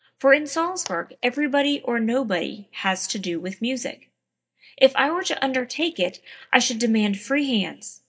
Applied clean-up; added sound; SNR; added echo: neural mask model DeepFilterNet 3.